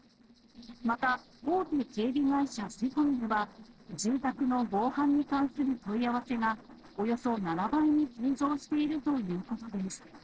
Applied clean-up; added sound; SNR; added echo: neural separator model SepFormer DNS4.